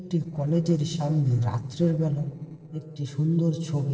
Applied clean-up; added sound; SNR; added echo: neural separator model SepFormer DNS4.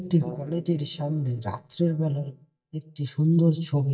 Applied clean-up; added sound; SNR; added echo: neural mask model DeepFilterNet 3.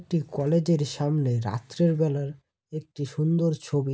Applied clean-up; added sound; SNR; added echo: none; none; none; none.